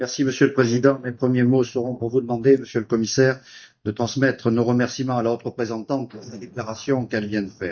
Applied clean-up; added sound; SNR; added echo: neural mask model DeepFilterNet 3.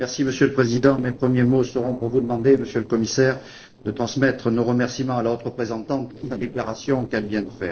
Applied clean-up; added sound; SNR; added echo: neural separator model SepFormer DNS4.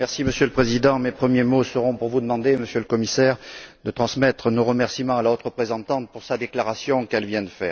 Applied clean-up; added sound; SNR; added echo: none; none; none; none.